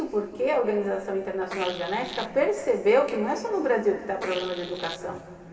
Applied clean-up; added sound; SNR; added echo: none; Fart; 14 dB; reverberation time 2.5 s.